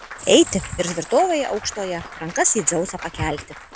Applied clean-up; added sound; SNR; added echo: none; Applause / Cheering / Clapping; 17 dB; none.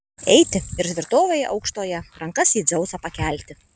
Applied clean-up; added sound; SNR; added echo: none; none; none; none.